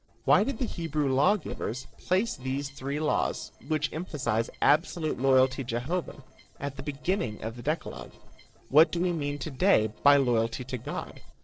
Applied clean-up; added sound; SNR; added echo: neural separator model SepFormer DNS4.